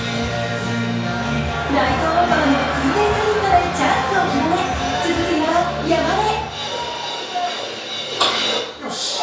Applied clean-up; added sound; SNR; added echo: none; none; none; reverberation time 0.5 s.